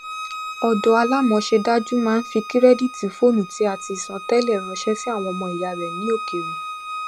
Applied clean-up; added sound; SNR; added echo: none; Bowed string instrument; 11 dB; none.